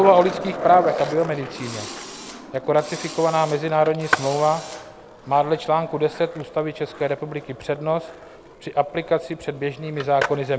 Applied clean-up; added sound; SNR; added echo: none; Engine / Drill + Skateboard; 10 dB; none.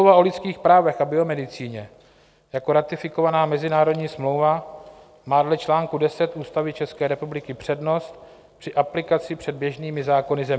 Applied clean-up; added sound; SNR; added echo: none; none; none; none.